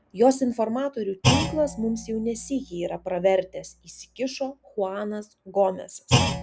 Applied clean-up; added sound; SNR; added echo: none; Thump, thud; 4 dB; none.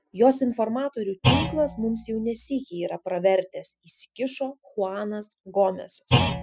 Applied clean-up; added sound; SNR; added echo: classical method spectral subtraction.